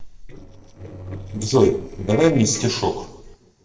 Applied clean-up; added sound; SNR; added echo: neural separator model SepFormer DNS4.